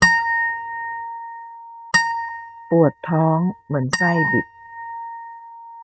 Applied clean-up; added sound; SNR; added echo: neural mask model RNNoise.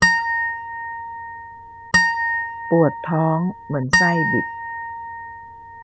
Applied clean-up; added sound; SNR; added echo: none; Harp; -2 dB; none.